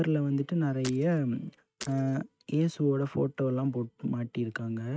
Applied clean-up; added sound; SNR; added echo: neural mask model RNNoise.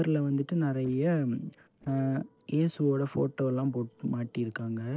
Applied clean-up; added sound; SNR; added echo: neural separator model SepFormer DNS4.